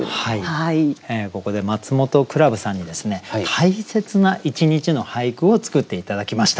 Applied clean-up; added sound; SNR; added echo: none; none; none; none.